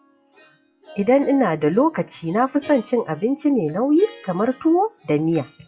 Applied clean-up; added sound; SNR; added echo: classical method WPE with log-MMSE.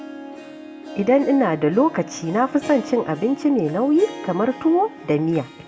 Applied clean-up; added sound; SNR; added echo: none; Harp; 15 dB; reverberation time 1.2 s.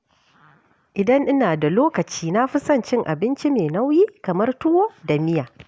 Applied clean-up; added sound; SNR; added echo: none; none; none; none.